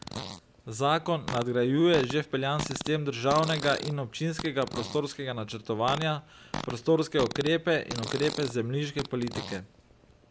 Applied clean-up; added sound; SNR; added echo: none; Fart; 11 dB; none.